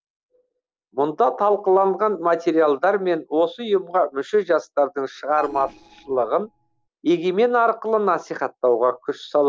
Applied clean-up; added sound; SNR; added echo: neural separator model SepFormer DNS4.